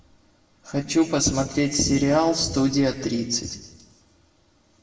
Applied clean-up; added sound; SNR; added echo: none; none; none; reverberation time 1.0 s.